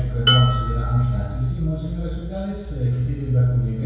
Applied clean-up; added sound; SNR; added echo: none; Dishes, pots, and pans; 8 dB; reverberation time 0.6 s.